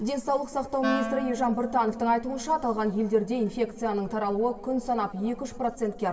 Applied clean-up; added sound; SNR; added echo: none; Wind instrument, woodwind instrument; 9 dB; reverberation time 2.8 s.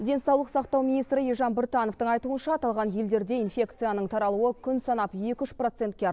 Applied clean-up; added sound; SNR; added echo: none; none; none; none.